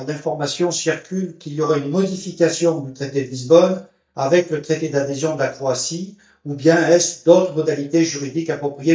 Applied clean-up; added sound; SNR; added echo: neural mask model DeepFilterNet 3.